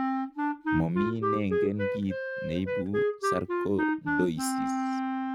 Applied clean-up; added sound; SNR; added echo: neural mask model RNNoise.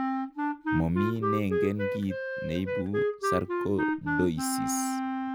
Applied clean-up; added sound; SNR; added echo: none; Wind instrument, woodwind instrument; -1 dB; none.